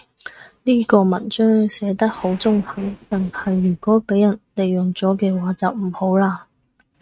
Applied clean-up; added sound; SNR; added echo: neural mask model RNNoise.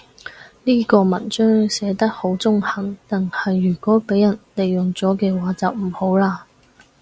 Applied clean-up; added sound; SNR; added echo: none; none; none; none.